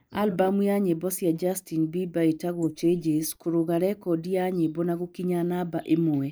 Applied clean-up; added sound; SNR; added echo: neural mask model Resemble Enhance denoiser.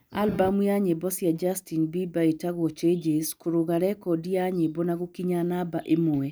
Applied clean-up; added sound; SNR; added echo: none; none; none; none.